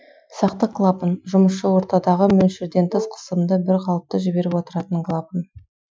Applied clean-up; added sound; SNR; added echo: classical method Wiener filter.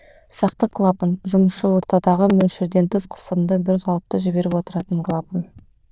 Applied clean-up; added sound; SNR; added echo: neural diffusion model UNIVERSE++.